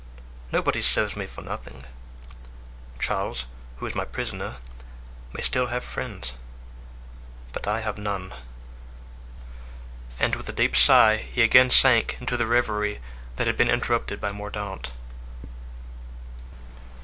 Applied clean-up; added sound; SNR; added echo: none; none; none; none.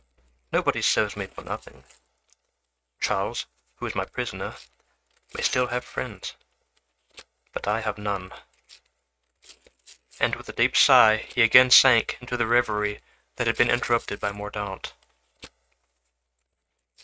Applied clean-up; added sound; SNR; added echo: neural mask model RNNoise.